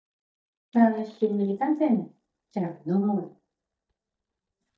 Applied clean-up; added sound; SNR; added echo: neural mask model DeepFilterNet 3.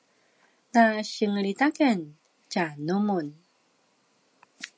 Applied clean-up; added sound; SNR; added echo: none; none; none; none.